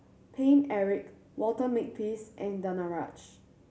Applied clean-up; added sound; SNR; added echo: none; none; none; none.